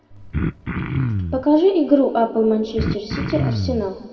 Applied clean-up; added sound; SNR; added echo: none; Cough; 4 dB; reverberation time 1.6 s.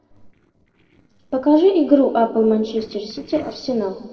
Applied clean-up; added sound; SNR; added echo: neural separator model SepFormer DNS4.